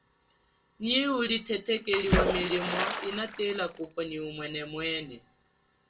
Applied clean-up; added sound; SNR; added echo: none; Splash, splatter; 0 dB; reverberation time 0.2 s.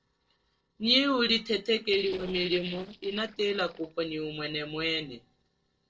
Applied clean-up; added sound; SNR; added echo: neural separator model SepFormer DNS4.